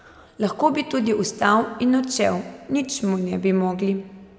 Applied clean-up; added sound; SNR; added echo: none; none; none; none.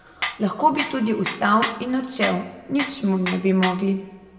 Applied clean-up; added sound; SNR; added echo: none; Tools; 9 dB; reverberation time 0.7 s.